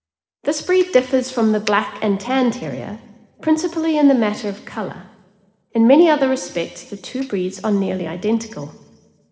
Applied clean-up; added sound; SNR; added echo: neural separator model SepFormer DNS4.